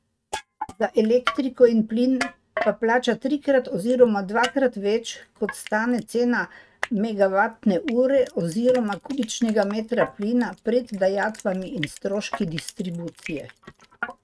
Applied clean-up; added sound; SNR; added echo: neural mask model RNNoise.